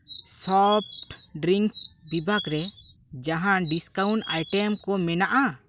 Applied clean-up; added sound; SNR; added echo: none; Chirp, tweet; 14 dB; none.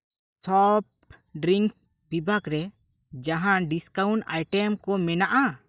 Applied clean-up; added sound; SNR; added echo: neural mask model DeepFilterNet 3.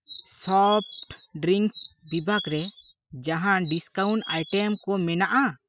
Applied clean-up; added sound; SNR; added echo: classical method spectral subtraction.